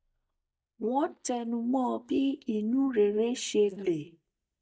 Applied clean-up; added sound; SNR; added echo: neural mask model DeepFilterNet 3.